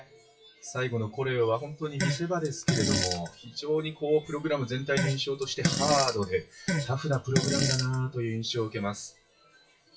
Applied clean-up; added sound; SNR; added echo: classical method WPE with log-MMSE.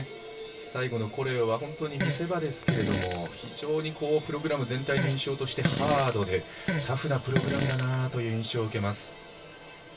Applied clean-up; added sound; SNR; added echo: none; Fart; 1 dB; reverberation time 0.1 s.